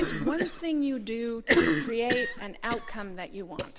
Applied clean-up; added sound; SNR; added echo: none; Cough; -2 dB; none.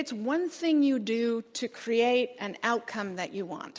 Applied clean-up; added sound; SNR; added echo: none; none; none; none.